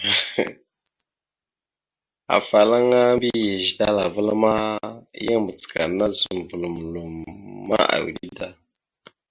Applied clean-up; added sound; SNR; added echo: none; none; none; none.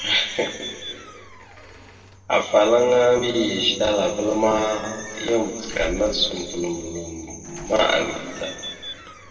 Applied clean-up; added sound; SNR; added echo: none; Squeak / Slam / Alarm / Wood; 17 dB; reverberation time 2.2 s.